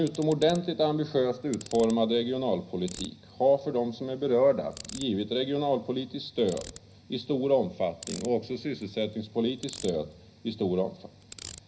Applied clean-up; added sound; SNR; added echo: none; Ratchet, pawl; 20 dB; reverberation time 0.5 s.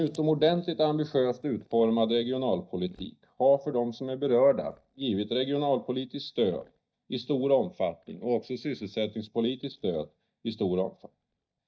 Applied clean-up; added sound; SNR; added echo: neural mask model DeepFilterNet 3.